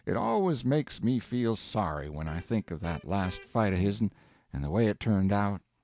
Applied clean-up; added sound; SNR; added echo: none; Electric guitar; 19 dB; none.